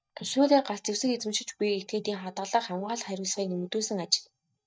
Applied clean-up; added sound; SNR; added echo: neural mask model DeepFilterNet 3.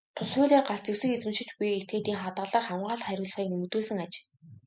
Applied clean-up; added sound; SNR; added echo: none; none; none; none.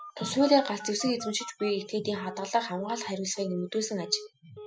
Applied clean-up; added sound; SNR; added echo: classical method Wiener filter.